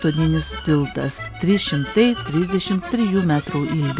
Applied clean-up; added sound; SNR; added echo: none; Bird; 19 dB; none.